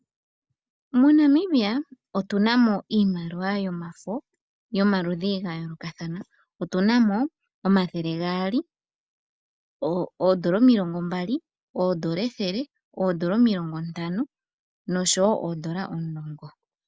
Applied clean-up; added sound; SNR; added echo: none; none; none; none.